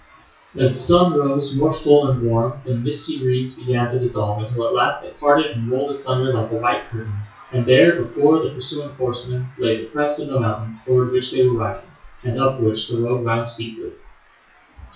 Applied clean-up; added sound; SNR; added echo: classical method WPE with log-MMSE.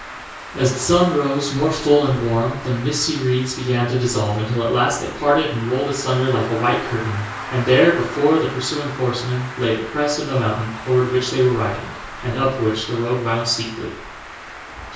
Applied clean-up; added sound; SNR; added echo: none; Traffic noise, roadway noise; 13 dB; reverberation time 0.6 s.